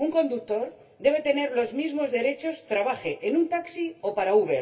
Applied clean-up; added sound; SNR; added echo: none; none; none; reverberation time 0.2 s.